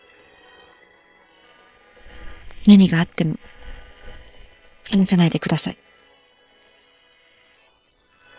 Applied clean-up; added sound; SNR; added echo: neural separator model SepFormer WHAM!.